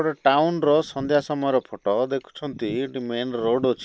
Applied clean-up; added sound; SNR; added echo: none; none; none; none.